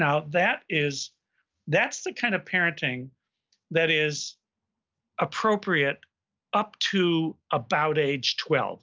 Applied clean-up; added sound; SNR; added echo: none; none; none; none.